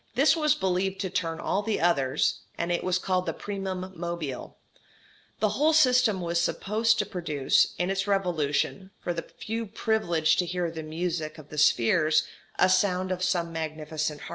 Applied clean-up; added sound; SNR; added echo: none; none; none; none.